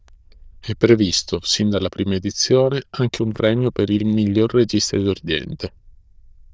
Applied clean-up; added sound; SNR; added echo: neural diffusion model UNIVERSE++.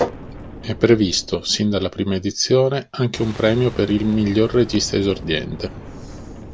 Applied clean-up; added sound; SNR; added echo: none; Boom; 16 dB; none.